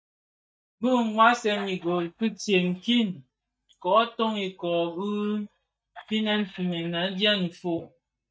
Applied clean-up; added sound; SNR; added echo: neural mask model DeepFilterNet 3.